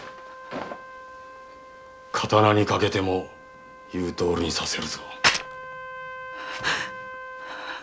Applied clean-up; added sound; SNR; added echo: none; Trumpet; 14 dB; none.